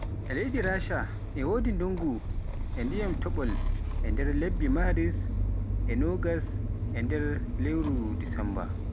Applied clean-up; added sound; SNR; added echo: none; Engine starting / Motor vehicle (road); -3 dB; none.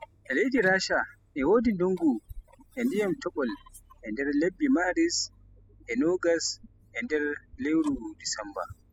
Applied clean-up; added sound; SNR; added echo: classical method spectral subtraction.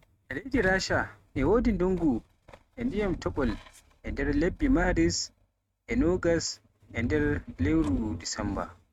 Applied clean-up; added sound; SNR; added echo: neural mask model RNNoise.